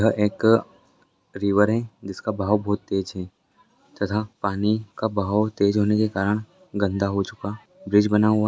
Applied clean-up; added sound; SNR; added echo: none; none; none; none.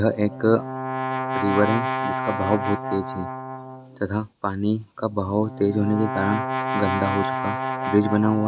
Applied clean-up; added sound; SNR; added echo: none; Brass instrument; 4 dB; none.